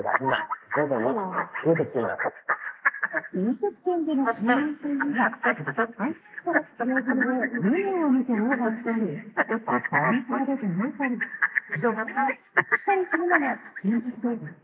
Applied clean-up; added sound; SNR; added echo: neural mask model Resemble Enhance denoiser.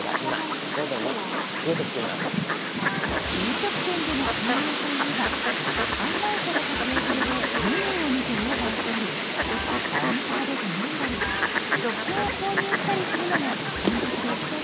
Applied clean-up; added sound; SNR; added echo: none; Fowl; -5 dB; none.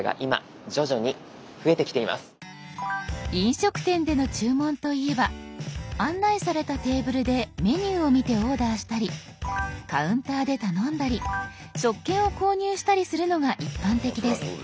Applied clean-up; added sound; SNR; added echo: none; none; none; none.